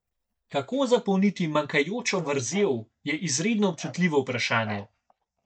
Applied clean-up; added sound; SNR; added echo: neural mask model DeepFilterNet 3.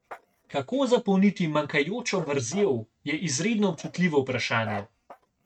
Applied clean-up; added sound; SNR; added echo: neural mask model RNNoise.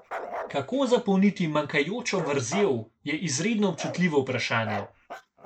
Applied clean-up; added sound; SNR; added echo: neural mask model Resemble Enhance denoiser.